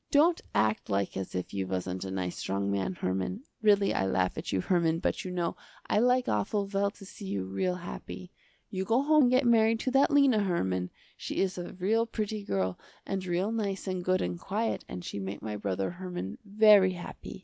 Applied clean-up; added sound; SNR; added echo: none; none; none; none.